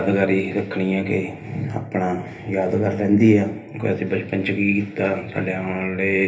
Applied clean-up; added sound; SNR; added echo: none; none; none; reverberation time 0.3 s.